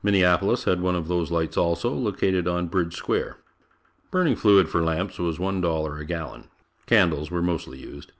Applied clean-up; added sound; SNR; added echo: none; none; none; none.